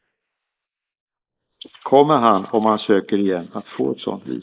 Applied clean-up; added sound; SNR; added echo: neural mask model Resemble Enhance denoiser.